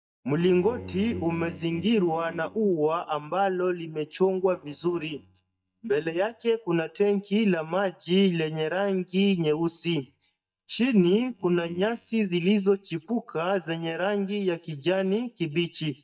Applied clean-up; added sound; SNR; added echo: neural mask model DeepFilterNet 3.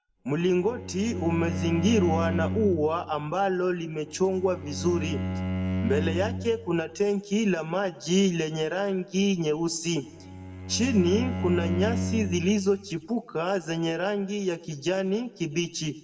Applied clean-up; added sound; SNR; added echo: none; Bowed string instrument; 5 dB; reverberation time 0.7 s.